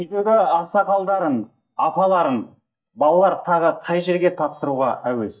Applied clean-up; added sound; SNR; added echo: neural mask model DeepFilterNet 3.